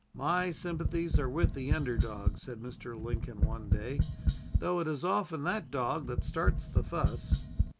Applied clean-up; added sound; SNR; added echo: none; Tap; -4 dB; none.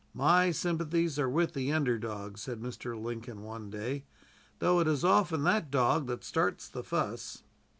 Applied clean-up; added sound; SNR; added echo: none; none; none; none.